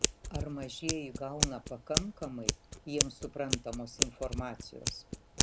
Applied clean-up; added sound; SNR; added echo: none; Scissors; -5 dB; none.